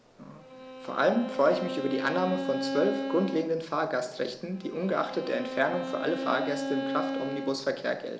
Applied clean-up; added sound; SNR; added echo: none; Bowed string instrument; 6 dB; none.